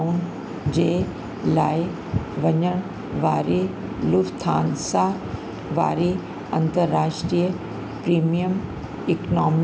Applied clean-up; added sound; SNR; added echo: none; none; none; none.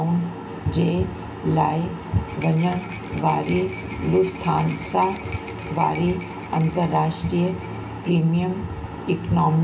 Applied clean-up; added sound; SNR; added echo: none; Rattle; 16 dB; reverberation time 0.2 s.